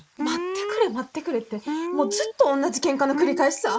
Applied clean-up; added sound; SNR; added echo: neural mask model Resemble Enhance denoiser.